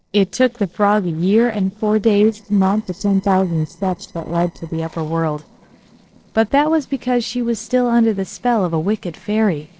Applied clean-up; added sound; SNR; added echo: neural separator model SepFormer DNS4.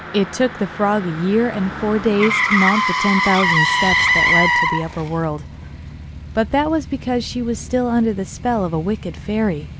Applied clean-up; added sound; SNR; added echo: none; Motor vehicle (road); 2 dB; none.